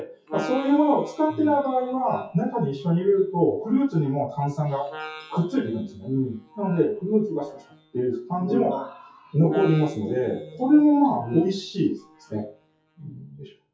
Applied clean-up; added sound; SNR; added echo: classical method WPE with log-MMSE.